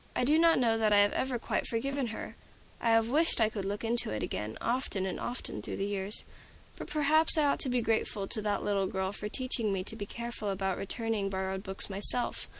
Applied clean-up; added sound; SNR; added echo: none; Snare drum; 20 dB; none.